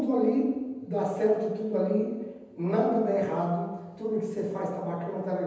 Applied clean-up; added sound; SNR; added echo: none; none; none; reverberation time 1.1 s.